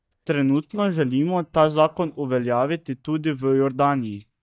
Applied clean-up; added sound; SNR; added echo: neural mask model DeepFilterNet 3.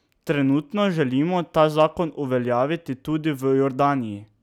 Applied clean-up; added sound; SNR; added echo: none; none; none; none.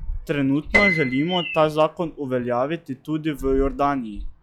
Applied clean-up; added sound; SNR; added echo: classical method log-MMSE.